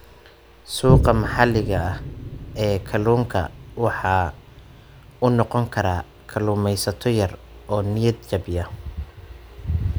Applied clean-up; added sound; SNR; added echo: none; Boom; 7 dB; none.